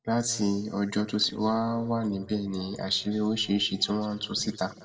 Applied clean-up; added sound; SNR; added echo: neural separator model SepFormer DNS4.